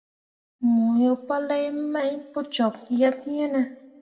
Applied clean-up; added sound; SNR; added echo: none; none; none; reverberation time 1.3 s.